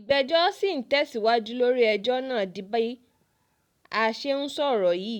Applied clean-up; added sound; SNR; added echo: none; none; none; none.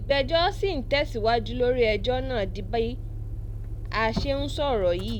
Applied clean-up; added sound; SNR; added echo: none; Motor vehicle (road); 6 dB; none.